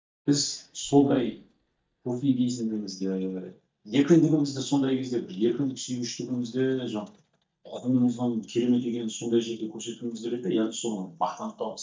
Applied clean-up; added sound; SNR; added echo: neural mask model DeepFilterNet 3.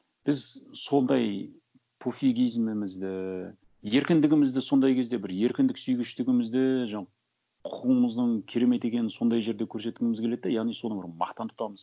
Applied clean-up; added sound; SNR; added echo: none; none; none; none.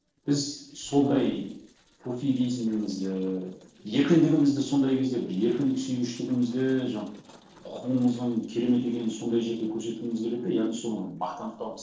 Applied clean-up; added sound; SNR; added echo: neural separator model SepFormer DNS4.